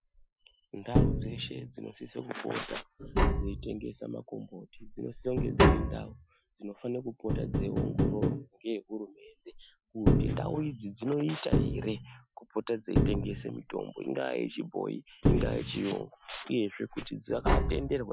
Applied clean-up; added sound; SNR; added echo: classical method Wiener filter.